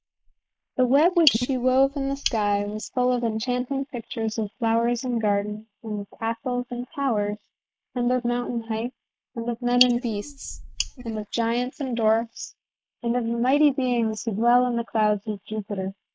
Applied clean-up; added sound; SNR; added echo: neural mask model Resemble Enhance denoiser.